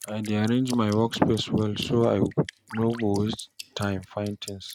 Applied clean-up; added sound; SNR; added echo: neural mask model RNNoise.